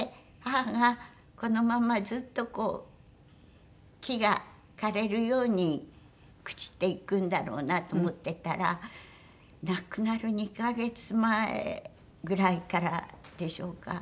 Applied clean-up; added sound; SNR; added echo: none; none; none; none.